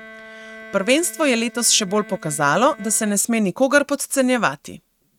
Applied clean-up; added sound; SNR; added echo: neural mask model RNNoise.